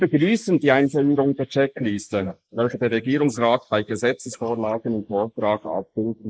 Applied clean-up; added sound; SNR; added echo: neural mask model Resemble Enhance denoiser.